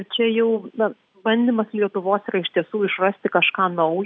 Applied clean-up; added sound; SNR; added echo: none; none; none; none.